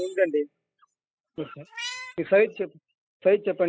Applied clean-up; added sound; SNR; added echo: classical method spectral subtraction.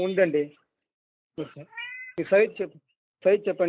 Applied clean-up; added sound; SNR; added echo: neural mask model Resemble Enhance denoiser.